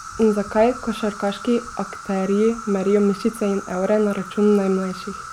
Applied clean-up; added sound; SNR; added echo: none; Insect; 14 dB; none.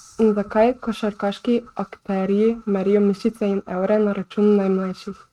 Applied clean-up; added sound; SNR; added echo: neural mask model RNNoise.